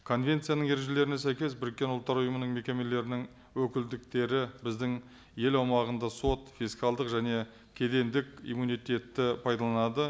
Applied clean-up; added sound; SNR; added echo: none; none; none; none.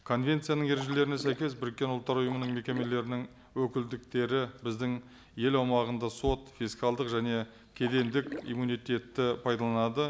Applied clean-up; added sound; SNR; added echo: none; Splash, splatter; 14 dB; none.